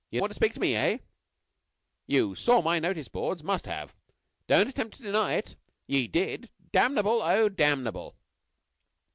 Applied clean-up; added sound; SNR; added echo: none; none; none; none.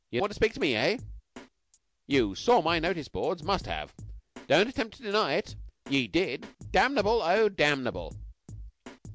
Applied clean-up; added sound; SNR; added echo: none; Drum kit; 17 dB; none.